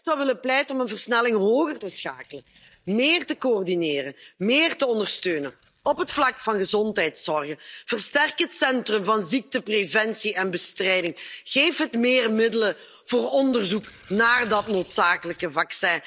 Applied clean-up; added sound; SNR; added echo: neural mask model DeepFilterNet 3.